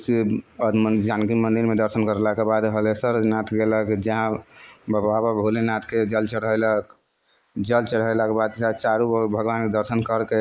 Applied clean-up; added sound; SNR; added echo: neural mask model Resemble Enhance denoiser.